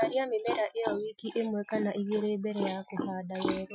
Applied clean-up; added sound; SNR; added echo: classical method Wiener filter.